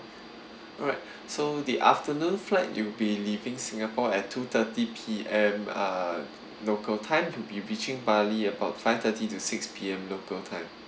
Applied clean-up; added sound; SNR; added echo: none; none; none; none.